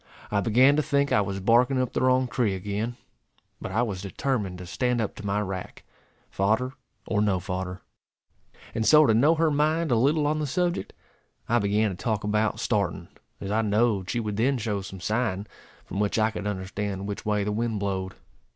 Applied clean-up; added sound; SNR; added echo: none; none; none; none.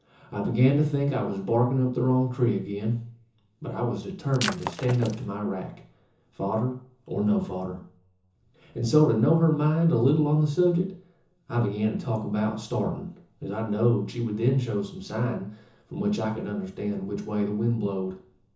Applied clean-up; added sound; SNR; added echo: none; Shatter; 8 dB; reverberation time 0.6 s.